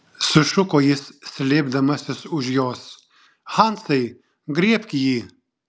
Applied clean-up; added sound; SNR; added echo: none; none; none; none.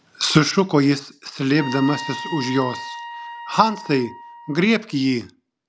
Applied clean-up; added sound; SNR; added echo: none; Trumpet; 12 dB; none.